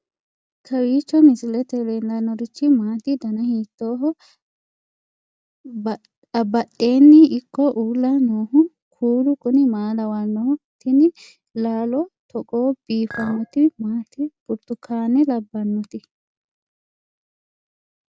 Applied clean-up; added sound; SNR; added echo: none; Chink, clink; 16 dB; none.